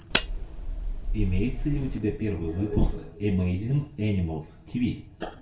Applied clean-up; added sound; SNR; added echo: none; Cutlery, silverware; 1 dB; reverberation time 0.4 s.